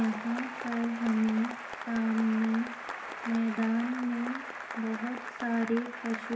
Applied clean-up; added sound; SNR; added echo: none; Applause / Cheering; 9 dB; reverberation time 0.3 s.